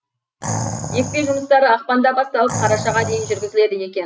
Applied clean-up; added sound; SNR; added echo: none; Animal; 8 dB; none.